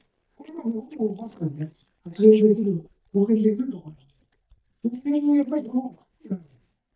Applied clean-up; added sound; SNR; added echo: neural mask model DeepFilterNet 3.